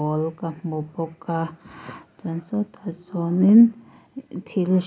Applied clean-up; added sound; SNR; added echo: none; none; none; none.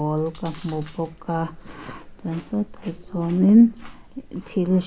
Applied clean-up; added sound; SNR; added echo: none; Chewing, mastication; 19 dB; none.